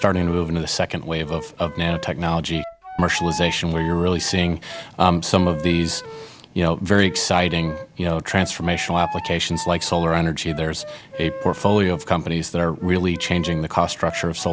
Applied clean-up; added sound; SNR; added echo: none; Wind instrument, woodwind instrument; 14 dB; none.